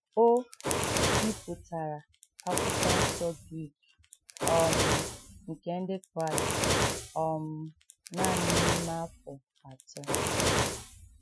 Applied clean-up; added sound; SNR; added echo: classical method Wiener filter.